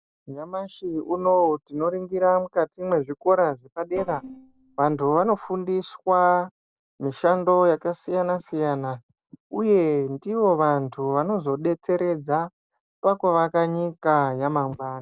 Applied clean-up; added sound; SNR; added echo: neural separator model SepFormer DNS4.